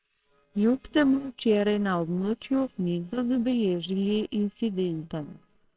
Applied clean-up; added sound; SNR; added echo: neural separator model SepFormer WHAMR!.